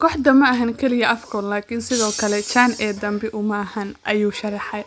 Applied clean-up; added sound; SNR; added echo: none; none; none; none.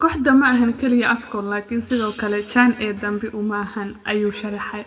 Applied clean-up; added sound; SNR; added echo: none; none; none; reverberation time 0.8 s.